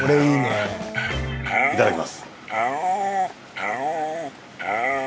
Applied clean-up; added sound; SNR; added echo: none; Dog; 0 dB; none.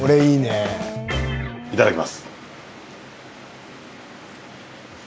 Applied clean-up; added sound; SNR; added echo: none; none; none; none.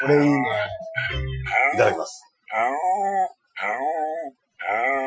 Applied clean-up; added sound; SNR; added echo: classical method Wiener filter.